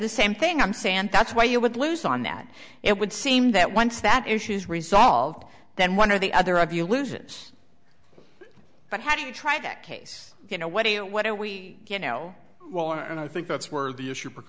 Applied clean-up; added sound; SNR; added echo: none; none; none; none.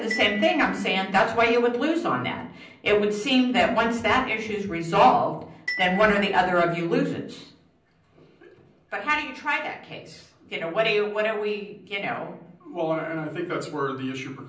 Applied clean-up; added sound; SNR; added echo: none; Glockenspiel; 14 dB; reverberation time 0.6 s.